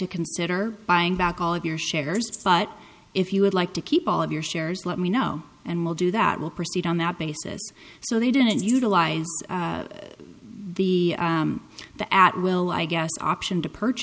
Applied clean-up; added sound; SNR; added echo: none; Rattle (instrument); 15 dB; none.